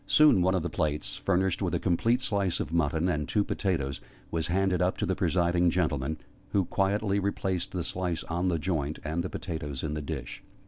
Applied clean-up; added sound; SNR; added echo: none; none; none; none.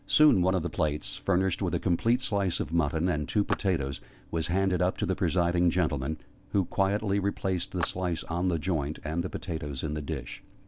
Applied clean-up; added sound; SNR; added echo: none; Clapping; 15 dB; none.